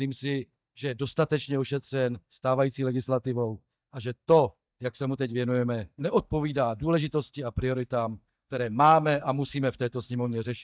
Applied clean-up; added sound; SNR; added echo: neural mask model DeepFilterNet 3.